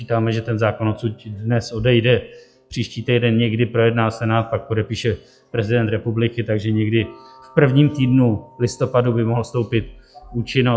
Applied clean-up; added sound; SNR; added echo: classical method log-MMSE.